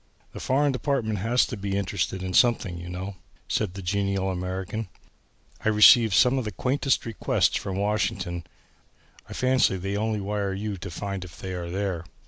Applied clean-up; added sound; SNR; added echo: none; none; none; none.